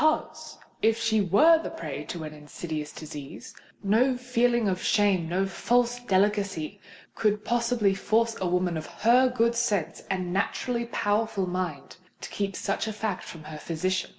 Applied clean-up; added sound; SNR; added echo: none; none; none; none.